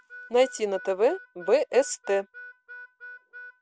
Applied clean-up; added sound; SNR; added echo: none; Harmonica; 18 dB; none.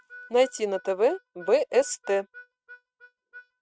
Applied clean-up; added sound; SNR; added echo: neural mask model RNNoise.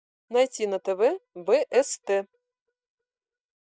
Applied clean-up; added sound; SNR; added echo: neural mask model DeepFilterNet 3.